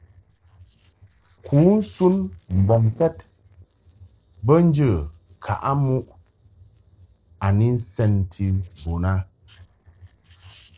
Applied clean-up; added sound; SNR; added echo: neural separator model SepFormer DNS4.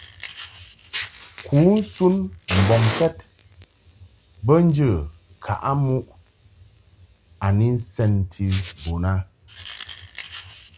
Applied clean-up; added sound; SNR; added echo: none; Fire; 12 dB; none.